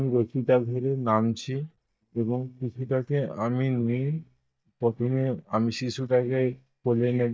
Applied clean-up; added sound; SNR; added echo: neural mask model DeepFilterNet 3.